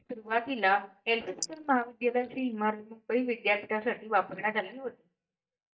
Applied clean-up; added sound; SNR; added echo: neural mask model DeepFilterNet 3.